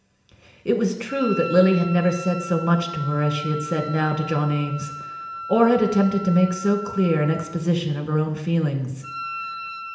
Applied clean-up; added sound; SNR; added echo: none; Wind instrument, woodwind instrument; 12 dB; reverberation time 0.8 s.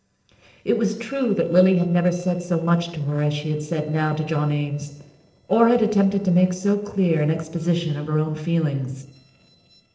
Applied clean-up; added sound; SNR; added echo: neural separator model SepFormer DNS4.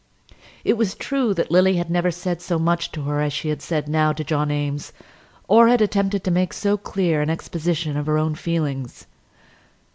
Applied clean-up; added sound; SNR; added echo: none; none; none; none.